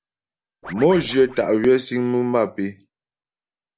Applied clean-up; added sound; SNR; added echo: none; Scratching (performance technique); 18 dB; none.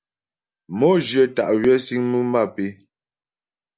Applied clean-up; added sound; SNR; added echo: none; none; none; none.